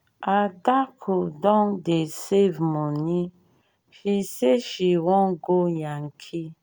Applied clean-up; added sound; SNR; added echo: none; none; none; none.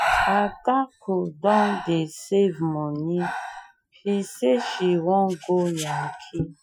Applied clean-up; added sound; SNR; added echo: classical method Wiener filter.